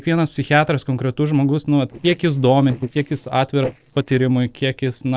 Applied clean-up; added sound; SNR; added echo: neural separator model SepFormer DNS4.